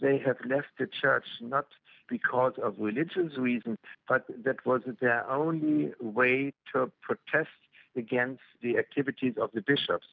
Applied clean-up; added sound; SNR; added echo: none; none; none; none.